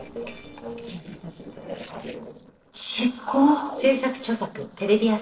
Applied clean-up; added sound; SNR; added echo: neural separator model SepFormer DNS4.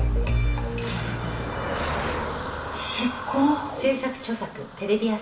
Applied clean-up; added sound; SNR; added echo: none; Car passing by; 8 dB; reverberation time 1.0 s.